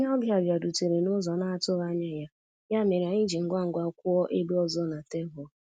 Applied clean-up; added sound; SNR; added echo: none; none; none; none.